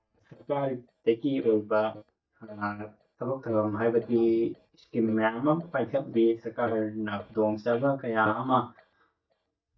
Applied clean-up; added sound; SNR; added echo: neural mask model DeepFilterNet 3.